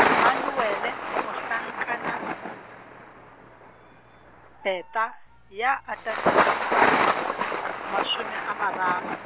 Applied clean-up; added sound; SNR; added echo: none; Thunder; -5 dB; none.